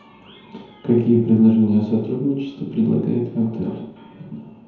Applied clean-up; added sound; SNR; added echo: none; none; none; reverberation time 0.9 s.